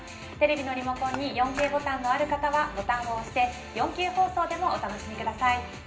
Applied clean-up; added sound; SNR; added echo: none; Dishes, pots, and pans / Chink, clink; 12 dB; reverberation time 0.5 s.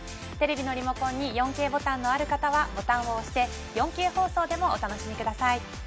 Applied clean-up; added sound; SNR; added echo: none; none; none; none.